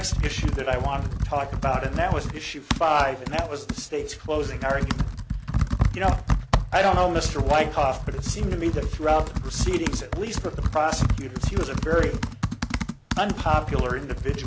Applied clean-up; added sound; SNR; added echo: none; Computer keyboard; 0 dB; none.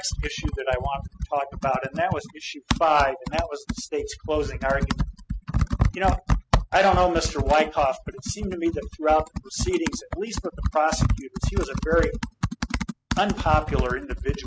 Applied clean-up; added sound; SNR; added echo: classical method spectral subtraction.